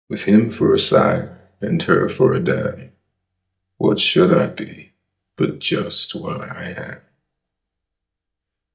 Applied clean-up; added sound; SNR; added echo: neural mask model DeepFilterNet 3.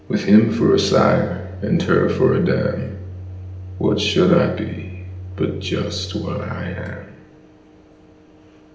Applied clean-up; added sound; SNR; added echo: none; Microwave oven; 13 dB; reverberation time 0.8 s.